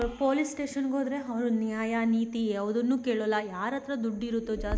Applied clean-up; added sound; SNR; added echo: none; Crackle; 13 dB; none.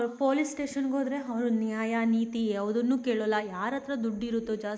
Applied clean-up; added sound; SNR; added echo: neural mask model Resemble Enhance denoiser.